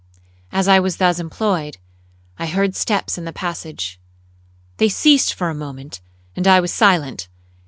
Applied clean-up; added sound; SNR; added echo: none; none; none; none.